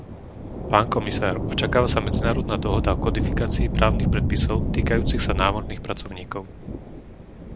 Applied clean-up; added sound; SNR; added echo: none; Thunder / Rain; -1 dB; none.